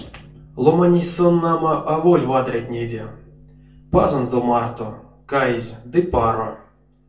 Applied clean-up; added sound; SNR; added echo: none; none; none; reverberation time 0.3 s.